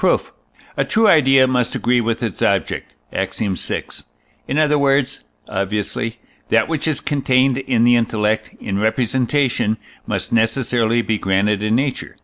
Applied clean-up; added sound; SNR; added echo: none; none; none; none.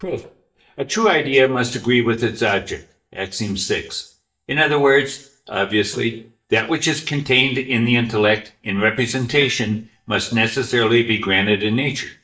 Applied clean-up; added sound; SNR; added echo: neural mask model DeepFilterNet 3.